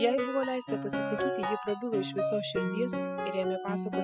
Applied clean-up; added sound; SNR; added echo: classical method spectral subtraction.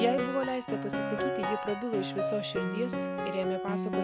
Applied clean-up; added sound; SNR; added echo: none; Piano; 0 dB; none.